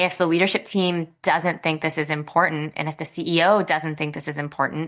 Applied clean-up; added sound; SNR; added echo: neural mask model DeepFilterNet 3.